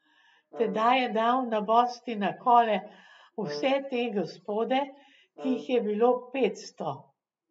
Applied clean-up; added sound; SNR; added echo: none; Brass instrument; 17 dB; none.